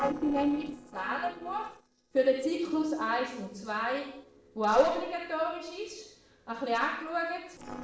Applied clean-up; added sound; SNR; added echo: neural separator model SepFormer DNS4.